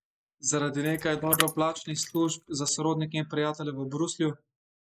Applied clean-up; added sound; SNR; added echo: neural mask model Resemble Enhance denoiser.